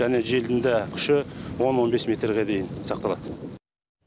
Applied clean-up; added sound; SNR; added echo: none; none; none; none.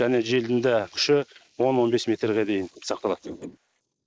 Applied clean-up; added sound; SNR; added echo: neural mask model Resemble Enhance denoiser.